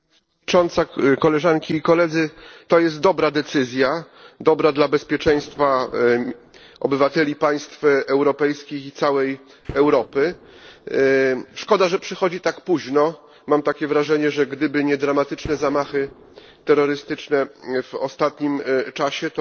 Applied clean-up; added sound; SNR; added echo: neural separator model SepFormer DNS4.